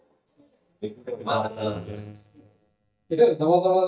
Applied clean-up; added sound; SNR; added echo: neural mask model DeepFilterNet 3.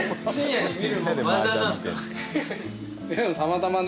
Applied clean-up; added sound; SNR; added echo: none; none; none; none.